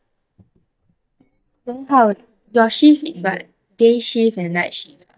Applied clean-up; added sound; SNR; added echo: neural mask model DeepFilterNet 3.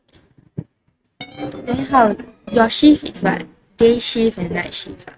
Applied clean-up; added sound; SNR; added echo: neural mask model RNNoise.